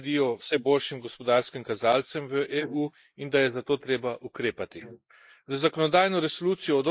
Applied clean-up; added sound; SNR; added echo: neural mask model Resemble Enhance denoiser.